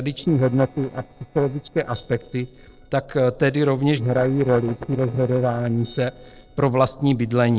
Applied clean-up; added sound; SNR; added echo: neural separator model SepFormer DNS4.